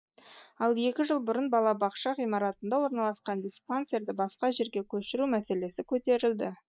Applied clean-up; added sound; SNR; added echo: neural mask model Resemble Enhance denoiser.